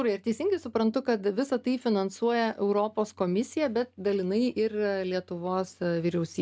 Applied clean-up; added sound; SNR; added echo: neural mask model DeepFilterNet 3.